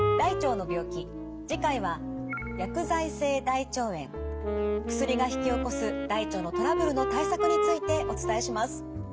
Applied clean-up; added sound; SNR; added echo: none; Wind instrument, woodwind instrument; 1 dB; none.